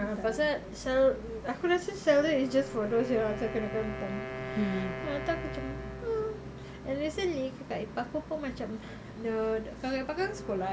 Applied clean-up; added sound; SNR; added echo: none; Wind instrument, woodwind instrument; 12 dB; none.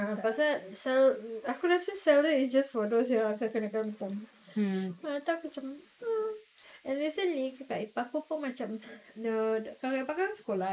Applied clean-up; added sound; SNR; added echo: neural mask model Resemble Enhance denoiser.